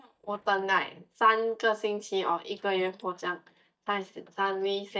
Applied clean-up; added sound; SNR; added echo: neural mask model DeepFilterNet 3.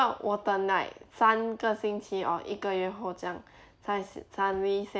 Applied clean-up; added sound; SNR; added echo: none; none; none; none.